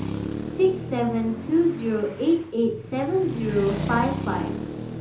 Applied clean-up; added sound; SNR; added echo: none; Traffic noise, roadway noise; 6 dB; reverberation time 0.6 s.